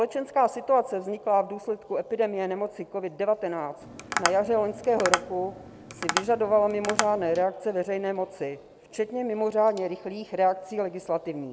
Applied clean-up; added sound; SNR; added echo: none; Tap; 5 dB; none.